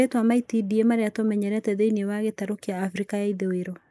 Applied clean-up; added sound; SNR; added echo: neural mask model Resemble Enhance denoiser.